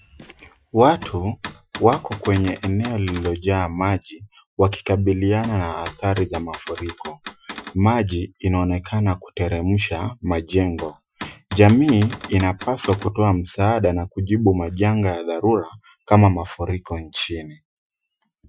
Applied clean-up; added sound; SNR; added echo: classical method Wiener filter.